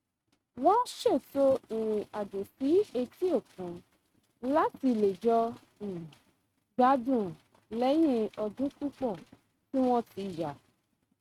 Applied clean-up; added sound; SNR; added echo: neural mask model RNNoise.